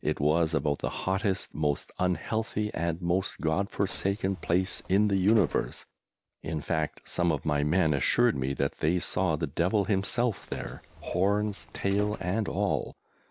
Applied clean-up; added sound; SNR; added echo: none; Bus; 20 dB; none.